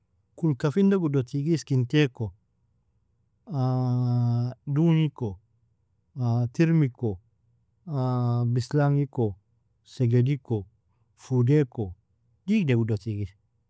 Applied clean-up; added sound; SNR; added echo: none; none; none; none.